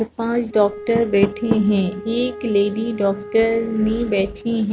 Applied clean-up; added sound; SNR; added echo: none; Door + Wind instrument, woodwind instrument; 11 dB; none.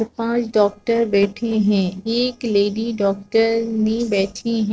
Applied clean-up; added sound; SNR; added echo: neural separator model SepFormer DNS4.